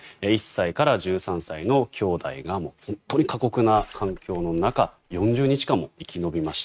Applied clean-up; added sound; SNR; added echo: neural mask model RNNoise.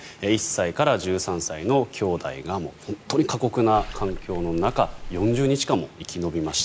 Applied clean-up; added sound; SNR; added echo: none; Water / Splash, splatter; 10 dB; none.